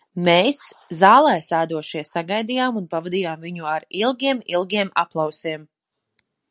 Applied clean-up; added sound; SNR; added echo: none; none; none; none.